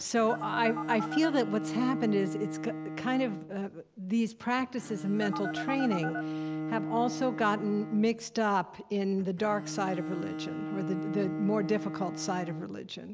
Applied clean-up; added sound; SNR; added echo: none; Bowed string instrument + Telephone; 6 dB; none.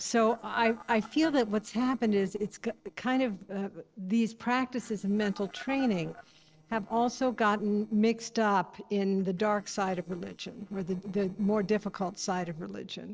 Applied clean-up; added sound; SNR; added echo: neural separator model SepFormer DNS4.